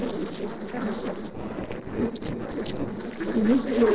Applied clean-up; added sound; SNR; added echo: neural separator model SepFormer DNS4.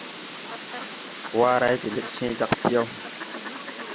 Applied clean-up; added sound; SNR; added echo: none; Fowl; 9 dB; none.